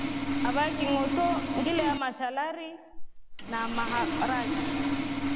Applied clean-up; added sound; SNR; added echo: none; Sawing; 0 dB; none.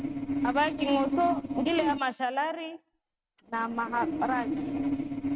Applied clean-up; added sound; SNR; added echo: neural mask model RNNoise.